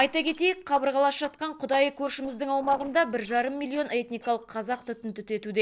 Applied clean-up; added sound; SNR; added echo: neural separator model SepFormer DNS4.